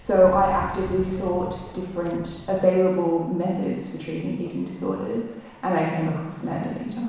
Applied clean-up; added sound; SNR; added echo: none; Subway, metro, underground; 17 dB; reverberation time 1.1 s.